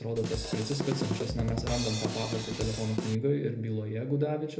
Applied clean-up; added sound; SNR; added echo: none; Drum kit; 3 dB; reverberation time 0.3 s.